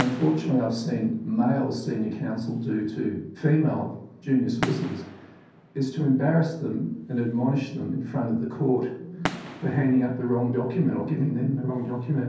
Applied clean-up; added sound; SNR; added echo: none; Fireworks; 15 dB; reverberation time 0.6 s.